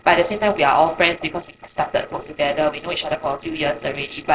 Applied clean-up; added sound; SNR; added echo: neural separator model SepFormer DNS4.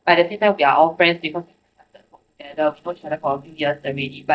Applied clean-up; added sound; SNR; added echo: neural mask model DeepFilterNet 3.